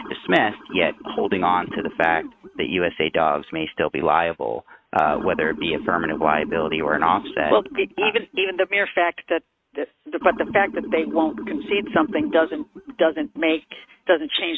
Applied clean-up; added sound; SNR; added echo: neural mask model RNNoise.